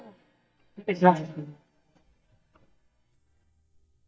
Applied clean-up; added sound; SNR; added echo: neural mask model DeepFilterNet 3.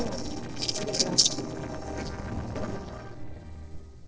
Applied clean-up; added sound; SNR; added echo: neural separator model SepFormer DNS4.